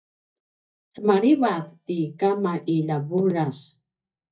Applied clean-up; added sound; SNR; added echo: neural mask model DeepFilterNet 3.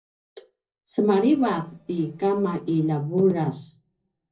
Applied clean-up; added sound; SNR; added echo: neural separator model SepFormer DNS4.